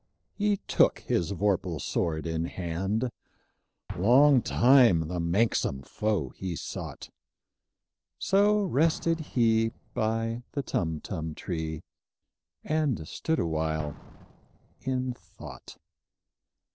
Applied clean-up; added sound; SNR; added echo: neural separator model SepFormer DNS4.